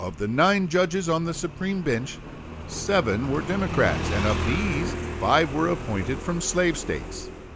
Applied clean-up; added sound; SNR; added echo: none; Motorcycle; 7 dB; none.